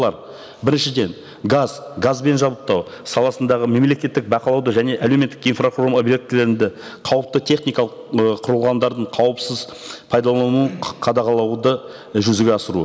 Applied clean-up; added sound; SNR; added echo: none; none; none; none.